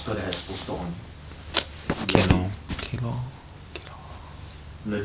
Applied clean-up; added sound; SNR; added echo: none; none; none; none.